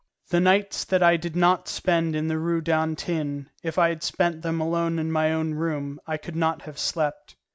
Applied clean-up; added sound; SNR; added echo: none; none; none; none.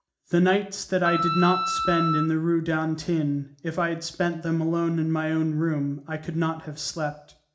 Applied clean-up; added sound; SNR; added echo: none; Wind instrument, woodwind instrument; 2 dB; reverberation time 0.4 s.